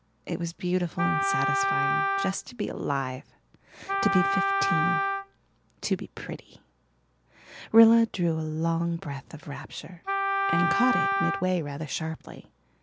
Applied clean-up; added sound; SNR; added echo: none; Wind instrument, woodwind instrument; 0 dB; none.